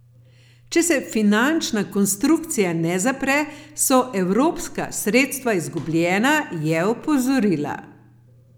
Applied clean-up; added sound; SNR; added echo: none; none; none; none.